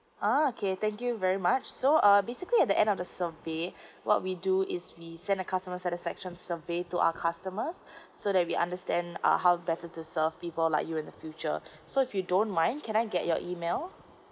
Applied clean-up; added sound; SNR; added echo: none; none; none; none.